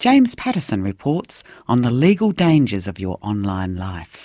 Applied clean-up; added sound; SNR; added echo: none; none; none; none.